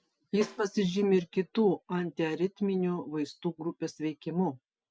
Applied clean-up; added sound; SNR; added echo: none; Snare drum; 16 dB; none.